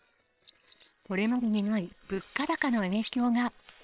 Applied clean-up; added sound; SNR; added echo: neural separator model SepFormer WHAM!.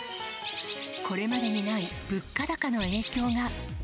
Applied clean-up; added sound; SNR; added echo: none; Bird; 11 dB; none.